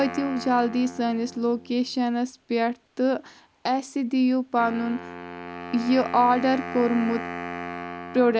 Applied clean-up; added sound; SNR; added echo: none; Wind instrument, woodwind instrument; 12 dB; none.